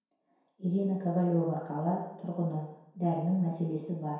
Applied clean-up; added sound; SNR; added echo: none; none; none; reverberation time 0.7 s.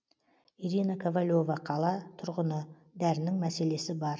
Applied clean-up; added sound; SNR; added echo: none; none; none; none.